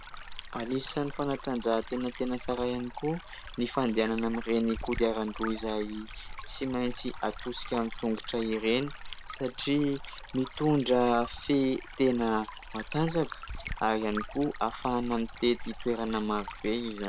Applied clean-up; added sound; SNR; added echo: none; Stream; 11 dB; none.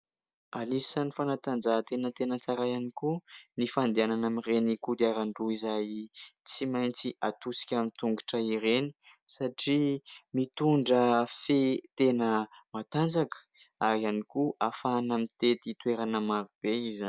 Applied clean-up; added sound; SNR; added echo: none; none; none; none.